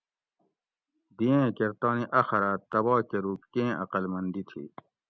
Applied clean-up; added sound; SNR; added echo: none; none; none; none.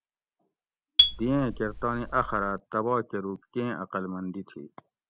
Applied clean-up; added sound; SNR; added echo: none; Marimba, xylophone; -3 dB; none.